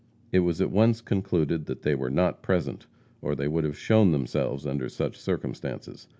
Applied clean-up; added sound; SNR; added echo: none; none; none; none.